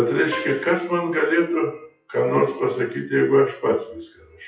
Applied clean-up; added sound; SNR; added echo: classical method WPE with log-MMSE.